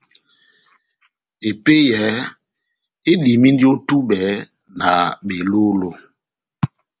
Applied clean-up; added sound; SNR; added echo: none; none; none; none.